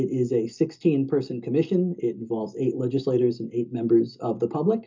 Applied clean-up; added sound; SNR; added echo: none; none; none; reverberation time 0.2 s.